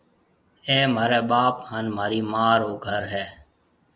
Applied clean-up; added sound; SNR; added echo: none; none; none; none.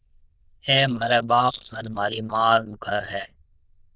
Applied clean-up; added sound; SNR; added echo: neural diffusion model UNIVERSE++.